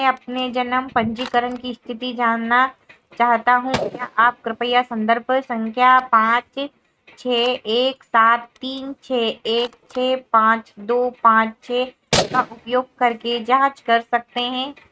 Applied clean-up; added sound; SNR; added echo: neural mask model RNNoise.